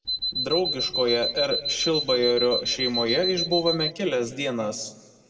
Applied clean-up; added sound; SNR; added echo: none; Alarm; 2 dB; reverberation time 1.3 s.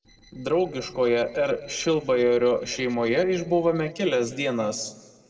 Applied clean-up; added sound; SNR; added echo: neural separator model SepFormer DNS4.